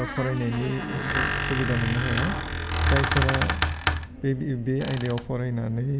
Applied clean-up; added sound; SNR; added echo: none; Squeak; 0 dB; none.